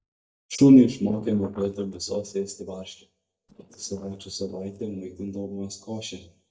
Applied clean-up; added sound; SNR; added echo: neural mask model DeepFilterNet 3.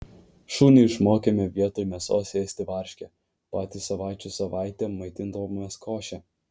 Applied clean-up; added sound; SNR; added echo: none; none; none; none.